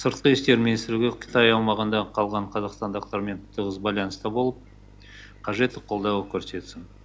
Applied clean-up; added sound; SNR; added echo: none; none; none; none.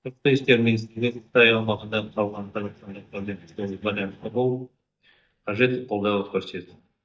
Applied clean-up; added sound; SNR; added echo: neural mask model DeepFilterNet 3.